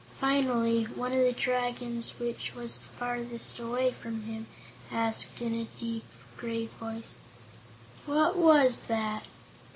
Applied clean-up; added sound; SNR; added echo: none; none; none; none.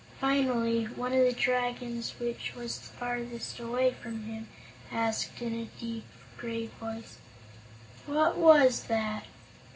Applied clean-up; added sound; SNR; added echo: none; none; none; reverberation time 0.4 s.